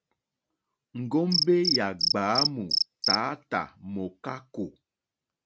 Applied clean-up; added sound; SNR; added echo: none; Cricket; 2 dB; none.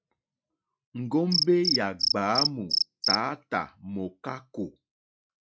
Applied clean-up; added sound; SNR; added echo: classical method log-MMSE.